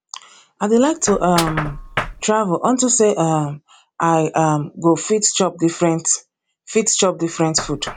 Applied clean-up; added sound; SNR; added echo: none; Snare drum + Knock; 15 dB; none.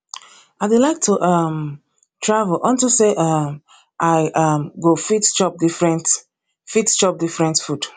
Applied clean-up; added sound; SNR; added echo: none; none; none; none.